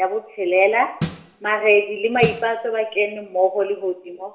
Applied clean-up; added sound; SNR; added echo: none; Snare drum; 11 dB; reverberation time 0.6 s.